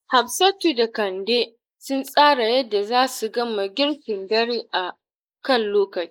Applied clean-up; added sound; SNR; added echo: neural mask model Resemble Enhance denoiser.